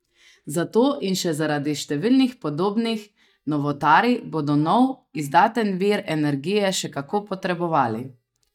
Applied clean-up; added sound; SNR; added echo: neural mask model DeepFilterNet 3.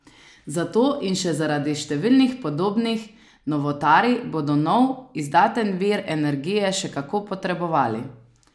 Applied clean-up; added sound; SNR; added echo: none; none; none; none.